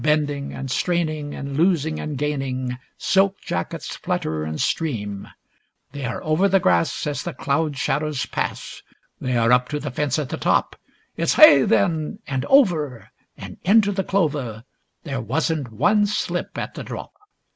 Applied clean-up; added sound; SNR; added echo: none; none; none; none.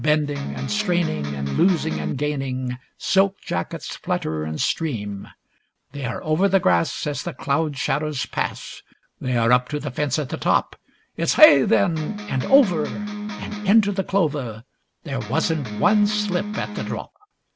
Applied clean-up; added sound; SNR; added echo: none; Electric guitar; 7 dB; none.